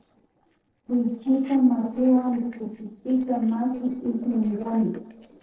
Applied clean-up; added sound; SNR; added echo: neural separator model SepFormer DNS4.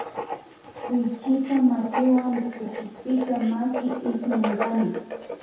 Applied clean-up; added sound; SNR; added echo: none; Writing; 9 dB; reverberation time 0.8 s.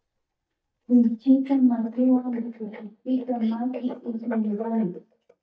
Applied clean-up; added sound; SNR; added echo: neural mask model DeepFilterNet 3.